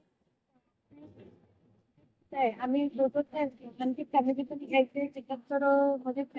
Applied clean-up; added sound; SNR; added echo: neural mask model DeepFilterNet 3.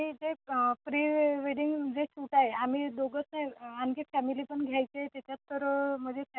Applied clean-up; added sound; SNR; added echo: none; none; none; none.